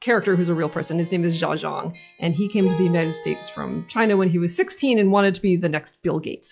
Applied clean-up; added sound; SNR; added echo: classical method log-MMSE.